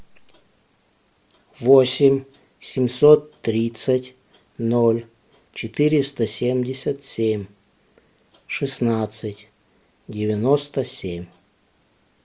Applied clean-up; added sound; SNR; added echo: none; none; none; none.